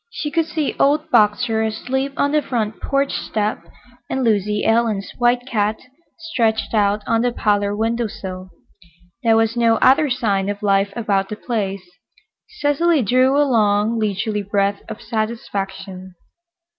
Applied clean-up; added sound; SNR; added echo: none; none; none; none.